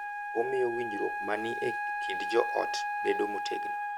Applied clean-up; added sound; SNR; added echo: none; Wind instrument, woodwind instrument; 1 dB; none.